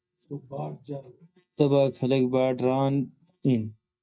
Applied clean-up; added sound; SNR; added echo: neural mask model DeepFilterNet 3.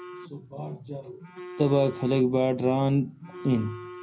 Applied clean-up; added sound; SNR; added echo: none; Telephone; 16 dB; reverberation time 0.4 s.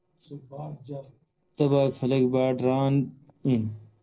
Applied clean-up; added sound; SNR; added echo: neural separator model SepFormer DNS4.